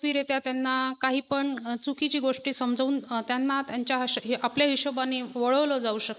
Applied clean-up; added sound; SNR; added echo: neural mask model Resemble Enhance denoiser.